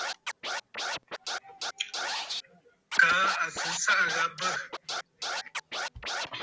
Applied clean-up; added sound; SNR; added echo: none; Scratching (performance technique); 4 dB; none.